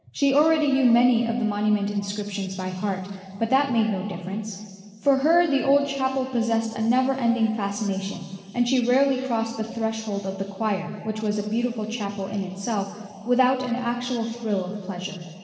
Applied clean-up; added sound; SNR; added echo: none; none; none; reverberation time 2.3 s.